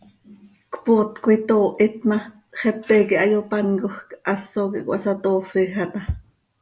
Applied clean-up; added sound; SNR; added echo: none; none; none; none.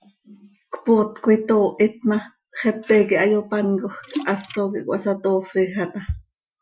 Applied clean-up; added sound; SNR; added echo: classical method Wiener filter.